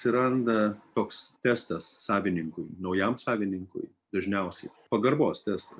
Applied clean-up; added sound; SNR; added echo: none; none; none; none.